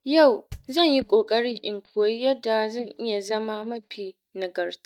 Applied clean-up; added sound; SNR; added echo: neural mask model DeepFilterNet 3.